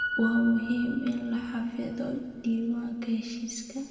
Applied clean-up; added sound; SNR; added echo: none; Piano; 11 dB; reverberation time 2.1 s.